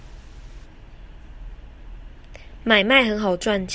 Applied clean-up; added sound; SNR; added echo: none; none; none; none.